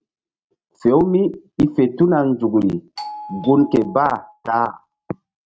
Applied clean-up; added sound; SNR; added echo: neural mask model RNNoise.